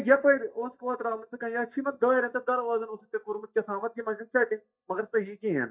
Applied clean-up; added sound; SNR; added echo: neural mask model DeepFilterNet 3.